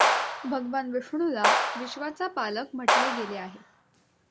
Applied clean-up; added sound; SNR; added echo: none; Clapping; -4 dB; none.